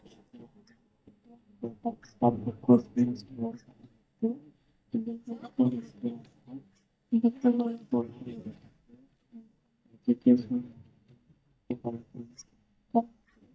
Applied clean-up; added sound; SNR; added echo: neural mask model DeepFilterNet 3.